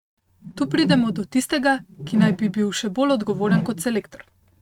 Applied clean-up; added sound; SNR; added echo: neural mask model RNNoise.